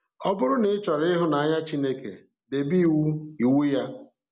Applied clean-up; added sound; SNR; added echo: none; none; none; none.